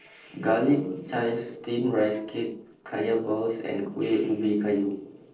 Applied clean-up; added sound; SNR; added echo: neural separator model SepFormer DNS4.